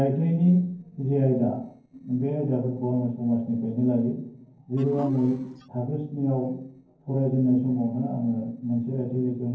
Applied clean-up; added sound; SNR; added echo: neural separator model SepFormer DNS4.